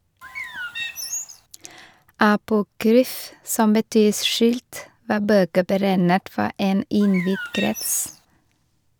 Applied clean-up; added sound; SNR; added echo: none; Bird; 10 dB; none.